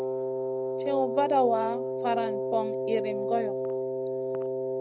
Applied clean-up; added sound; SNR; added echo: none; Wind instrument, woodwind instrument; 0 dB; none.